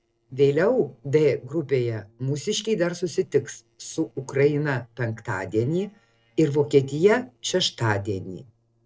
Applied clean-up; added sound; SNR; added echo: neural separator model SepFormer DNS4.